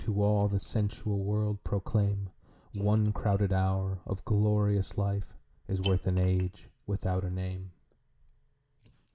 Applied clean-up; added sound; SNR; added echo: neural mask model Resemble Enhance denoiser.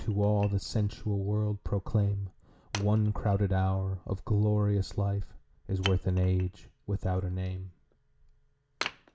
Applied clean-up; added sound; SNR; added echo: none; Wood; 18 dB; none.